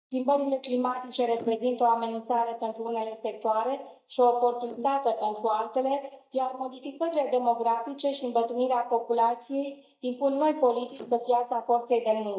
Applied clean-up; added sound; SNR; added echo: neural mask model DeepFilterNet 3.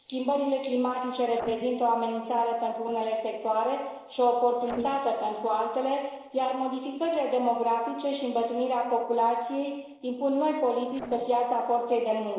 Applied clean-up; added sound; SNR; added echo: neural separator model SepFormer DNS4.